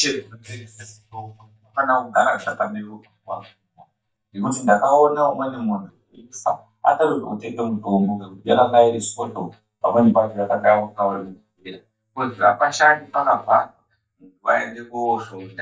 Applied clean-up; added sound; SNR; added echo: neural mask model DeepFilterNet 3.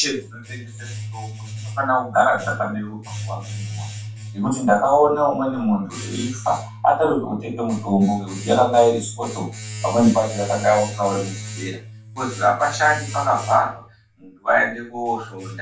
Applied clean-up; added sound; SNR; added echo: none; Domestic sounds, home sounds; 12 dB; reverberation time 0.3 s.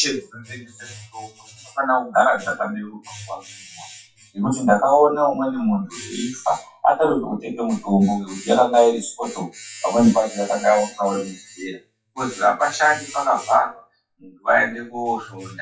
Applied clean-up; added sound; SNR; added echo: classical method WPE with log-MMSE.